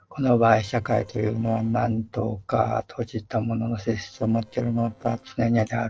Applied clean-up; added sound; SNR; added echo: neural separator model SepFormer DNS4.